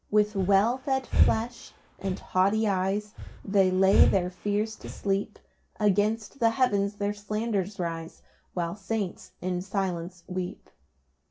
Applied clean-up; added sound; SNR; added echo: none; Breathing; 2 dB; reverberation time 0.2 s.